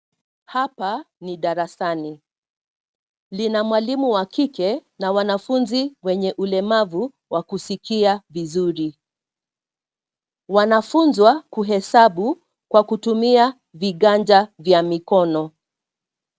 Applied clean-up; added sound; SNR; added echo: none; none; none; none.